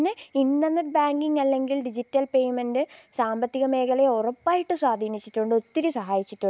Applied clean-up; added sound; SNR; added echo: none; none; none; none.